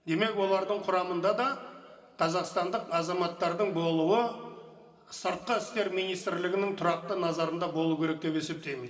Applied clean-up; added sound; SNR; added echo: none; none; none; reverberation time 2.1 s.